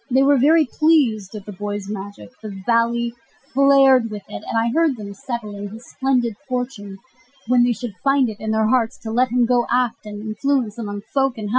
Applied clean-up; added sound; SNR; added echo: classical method Wiener filter.